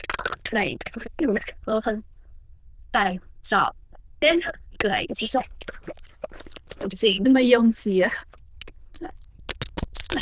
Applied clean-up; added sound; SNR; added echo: neural diffusion model UNIVERSE++.